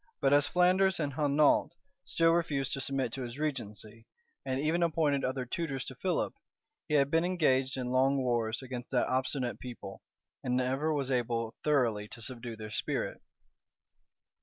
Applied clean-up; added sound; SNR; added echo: none; none; none; none.